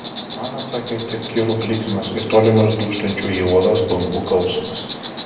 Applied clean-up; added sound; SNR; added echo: none; Insect; 8 dB; reverberation time 0.8 s.